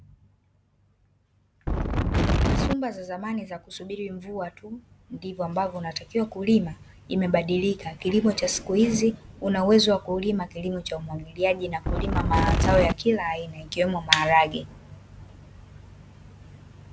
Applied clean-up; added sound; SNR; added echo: none; Wind; -4 dB; none.